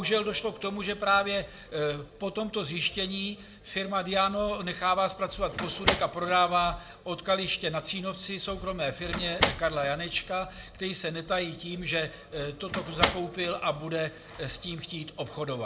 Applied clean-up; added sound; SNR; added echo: none; Slam; 3 dB; reverberation time 0.3 s.